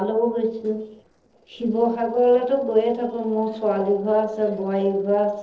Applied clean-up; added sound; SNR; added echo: neural separator model SepFormer DNS4.